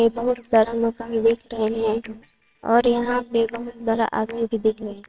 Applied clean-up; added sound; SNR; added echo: neural separator model SepFormer WHAMR!.